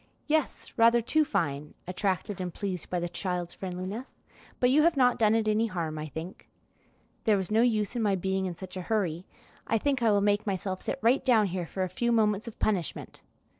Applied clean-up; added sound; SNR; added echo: neural separator model SepFormer DNS4.